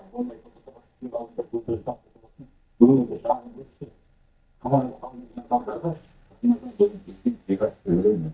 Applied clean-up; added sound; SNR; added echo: neural mask model DeepFilterNet 3.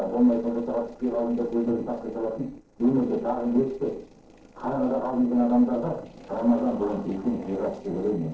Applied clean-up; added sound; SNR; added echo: neural separator model SepFormer DNS4.